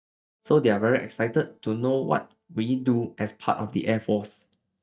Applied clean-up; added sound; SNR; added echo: neural mask model DeepFilterNet 3.